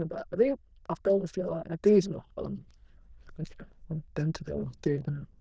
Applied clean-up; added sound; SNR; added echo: neural diffusion model UNIVERSE++.